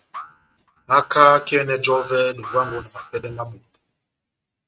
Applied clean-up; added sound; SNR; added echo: neural mask model RNNoise.